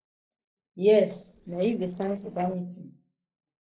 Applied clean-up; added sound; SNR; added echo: neural separator model SepFormer DNS4.